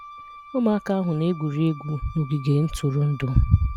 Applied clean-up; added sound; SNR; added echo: none; Wind instrument, woodwind instrument; 20 dB; none.